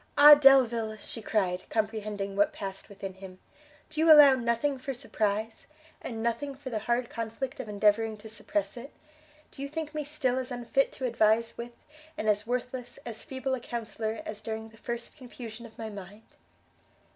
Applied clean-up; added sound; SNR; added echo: none; none; none; none.